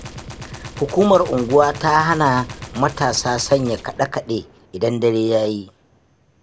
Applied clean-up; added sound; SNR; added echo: none; Gunshot, gunfire; 16 dB; none.